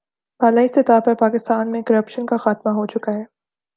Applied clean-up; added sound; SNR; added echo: none; none; none; none.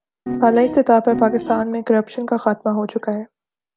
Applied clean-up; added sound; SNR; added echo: none; Piano; 7 dB; none.